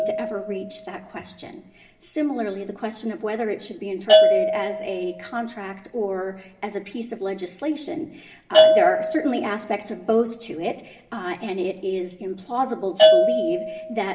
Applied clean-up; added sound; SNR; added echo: none; Bell / Percussion; -4 dB; reverberation time 0.8 s.